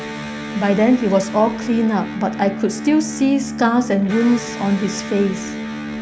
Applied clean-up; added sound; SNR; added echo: none; Electric guitar; 8 dB; none.